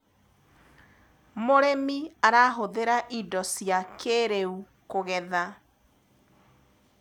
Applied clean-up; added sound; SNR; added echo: none; none; none; none.